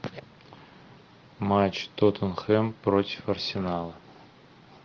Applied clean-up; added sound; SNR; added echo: none; none; none; none.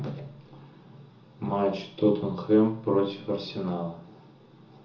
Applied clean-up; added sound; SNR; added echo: none; none; none; reverberation time 0.6 s.